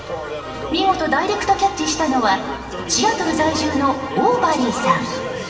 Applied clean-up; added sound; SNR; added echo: none; Keyboard (musical); 11 dB; reverberation time 2.0 s.